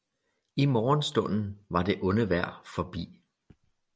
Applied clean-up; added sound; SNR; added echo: none; none; none; none.